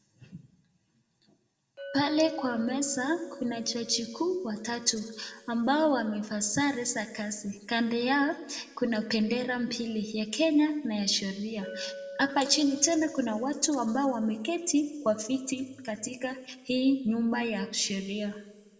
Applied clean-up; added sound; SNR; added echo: none; Chink, clink; 19 dB; reverberation time 1.1 s.